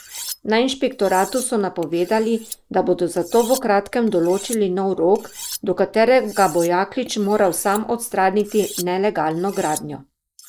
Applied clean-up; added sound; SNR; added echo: neural mask model Resemble Enhance denoiser.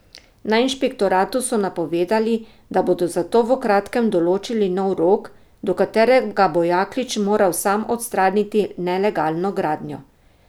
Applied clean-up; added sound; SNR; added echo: none; none; none; none.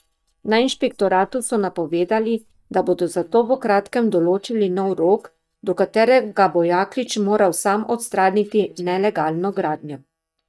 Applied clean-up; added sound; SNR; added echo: neural mask model DeepFilterNet 3.